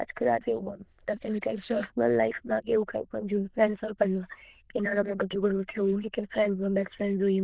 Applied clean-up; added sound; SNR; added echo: neural diffusion model UNIVERSE++.